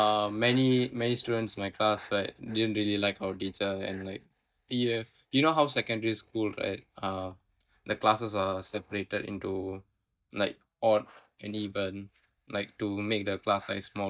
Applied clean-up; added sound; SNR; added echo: neural mask model DeepFilterNet 3.